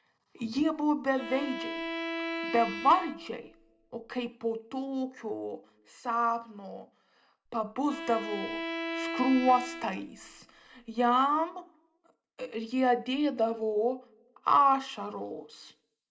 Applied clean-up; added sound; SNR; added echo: none; Bowed string instrument; 7 dB; reverberation time 0.4 s.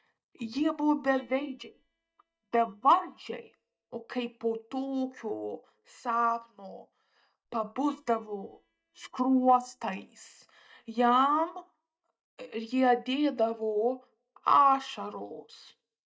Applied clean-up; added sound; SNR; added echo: neural mask model DeepFilterNet 3.